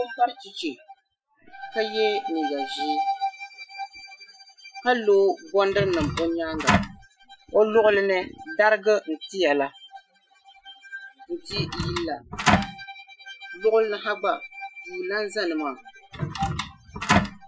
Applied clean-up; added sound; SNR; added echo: classical method Wiener filter.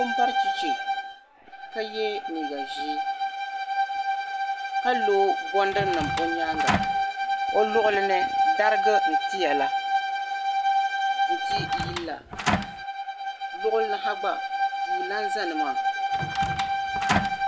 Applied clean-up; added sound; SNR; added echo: none; Door + Bowed string instrument; -4 dB; none.